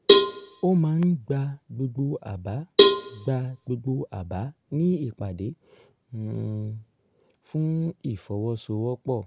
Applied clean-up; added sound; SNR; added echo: none; Cowbell; -3 dB; none.